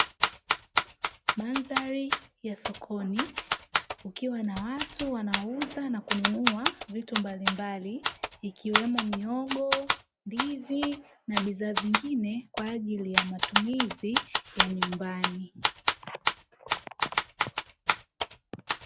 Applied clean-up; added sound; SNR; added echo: none; Typewriter; -1 dB; none.